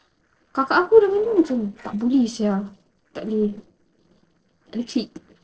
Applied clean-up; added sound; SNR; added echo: neural separator model SepFormer DNS4.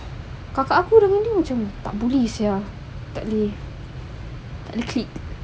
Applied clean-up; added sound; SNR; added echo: none; none; none; none.